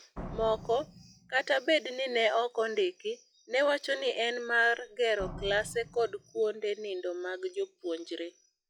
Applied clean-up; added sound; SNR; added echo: classical method log-MMSE.